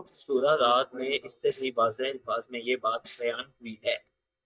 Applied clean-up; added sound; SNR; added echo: neural mask model DeepFilterNet 3.